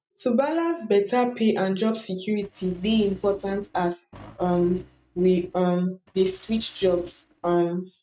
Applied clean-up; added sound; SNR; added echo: neural mask model RNNoise.